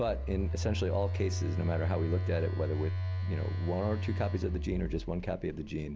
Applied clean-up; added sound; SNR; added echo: none; Telephone; -1 dB; none.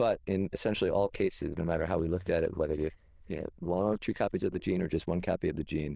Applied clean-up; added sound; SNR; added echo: neural diffusion model UNIVERSE++.